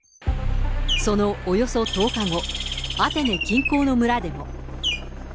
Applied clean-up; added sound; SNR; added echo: none; Bird; 8 dB; none.